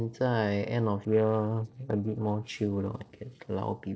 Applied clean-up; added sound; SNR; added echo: neural separator model SepFormer DNS4.